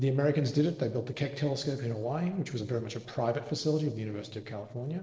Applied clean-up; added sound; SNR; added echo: neural separator model SepFormer DNS4.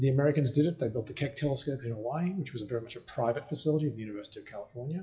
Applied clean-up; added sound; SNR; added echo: classical method WPE with log-MMSE.